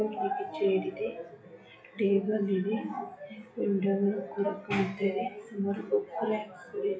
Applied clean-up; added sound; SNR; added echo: classical method WPE with log-MMSE.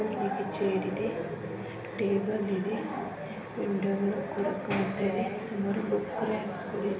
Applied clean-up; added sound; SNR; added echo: none; Wild animals; 17 dB; reverberation time 1.1 s.